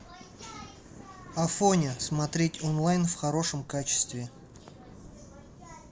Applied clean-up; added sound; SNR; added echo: none; Thunder; 18 dB; none.